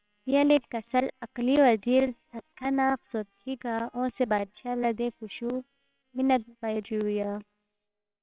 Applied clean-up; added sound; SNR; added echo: neural separator model SepFormer WHAMR!.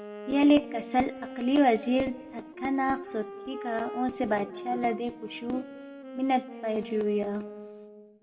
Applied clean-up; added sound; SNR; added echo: none; Wind instrument, woodwind instrument; 13 dB; reverberation time 1.0 s.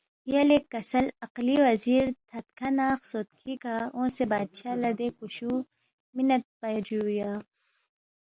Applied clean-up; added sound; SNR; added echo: none; none; none; none.